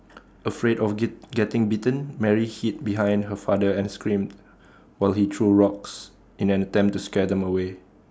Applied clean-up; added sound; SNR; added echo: none; none; none; none.